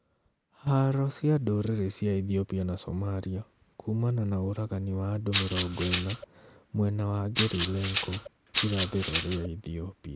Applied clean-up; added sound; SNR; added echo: none; Rattle (instrument); 3 dB; none.